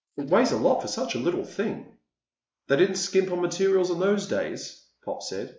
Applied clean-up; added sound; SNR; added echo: neural mask model Resemble Enhance denoiser.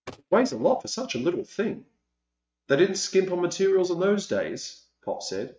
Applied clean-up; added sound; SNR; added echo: neural mask model RNNoise.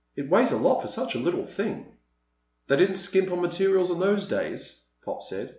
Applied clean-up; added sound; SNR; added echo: none; none; none; none.